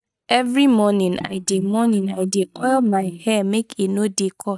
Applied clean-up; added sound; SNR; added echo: neural mask model DeepFilterNet 3.